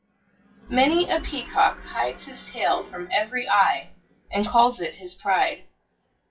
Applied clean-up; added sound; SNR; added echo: classical method WPE with log-MMSE.